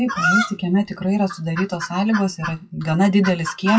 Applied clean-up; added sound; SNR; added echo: classical method WPE with log-MMSE.